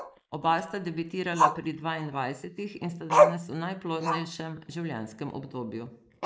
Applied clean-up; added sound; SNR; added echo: neural mask model Resemble Enhance denoiser.